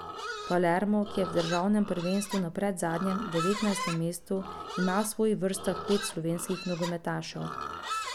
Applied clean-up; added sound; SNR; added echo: none; Livestock, farm animals, working animals; 9 dB; none.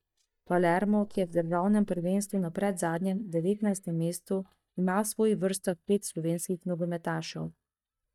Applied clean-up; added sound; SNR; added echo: neural mask model DeepFilterNet 3.